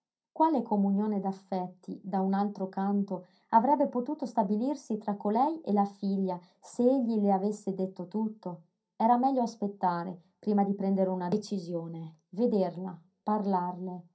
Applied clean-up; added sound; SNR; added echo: none; none; none; reverberation time 0.3 s.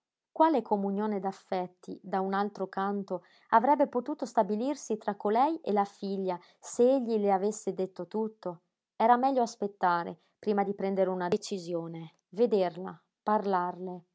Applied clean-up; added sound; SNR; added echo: none; none; none; none.